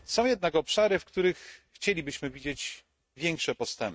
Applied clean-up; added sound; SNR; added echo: neural mask model RNNoise.